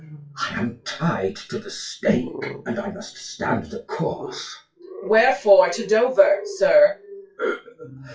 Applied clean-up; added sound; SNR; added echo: classical method WPE with log-MMSE.